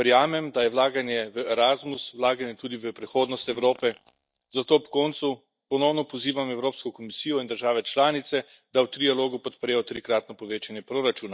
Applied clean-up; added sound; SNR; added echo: neural mask model DeepFilterNet 3.